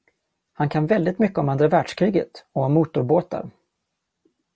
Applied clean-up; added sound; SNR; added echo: none; none; none; none.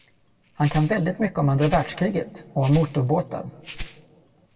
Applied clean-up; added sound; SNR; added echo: none; Rattle (instrument); 4 dB; reverberation time 1.8 s.